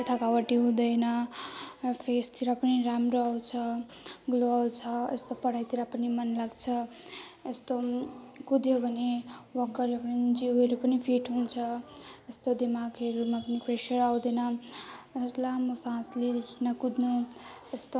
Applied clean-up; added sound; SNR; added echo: none; none; none; none.